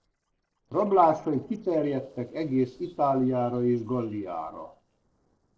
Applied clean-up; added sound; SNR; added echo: neural separator model SepFormer DNS4.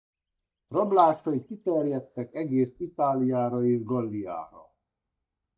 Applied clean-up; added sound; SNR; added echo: neural mask model DeepFilterNet 3.